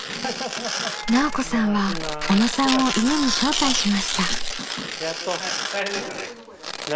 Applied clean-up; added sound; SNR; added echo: none; Tearing; 5 dB; none.